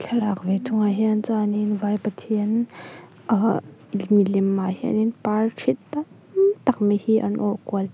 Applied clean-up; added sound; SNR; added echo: none; none; none; none.